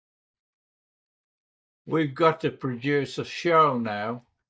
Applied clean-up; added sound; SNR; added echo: neural mask model DeepFilterNet 3.